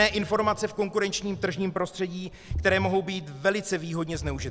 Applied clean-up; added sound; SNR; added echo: none; Ocean; 11 dB; none.